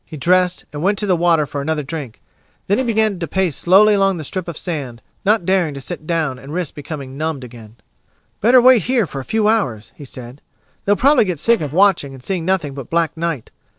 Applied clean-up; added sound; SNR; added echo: neural separator model SepFormer DNS4.